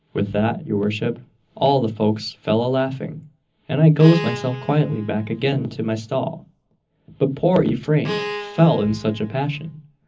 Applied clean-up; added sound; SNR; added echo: none; Bowed string instrument; 11 dB; reverberation time 0.4 s.